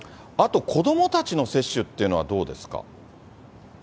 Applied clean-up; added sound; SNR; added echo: none; none; none; none.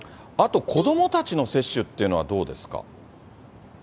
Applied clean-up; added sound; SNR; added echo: none; Cowbell; 15 dB; none.